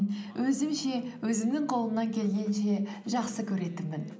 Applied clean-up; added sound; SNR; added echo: none; none; none; none.